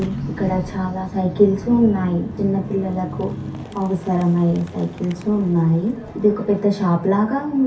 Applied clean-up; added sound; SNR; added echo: none; Boom; 19 dB; reverberation time 0.3 s.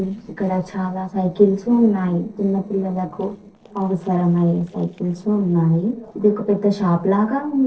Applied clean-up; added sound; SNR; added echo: neural separator model SepFormer DNS4.